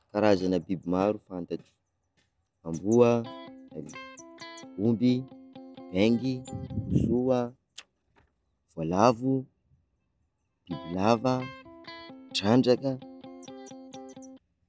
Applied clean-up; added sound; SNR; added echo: none; Electric guitar; 17 dB; none.